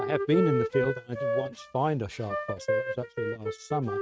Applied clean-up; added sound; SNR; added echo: neural mask model RNNoise.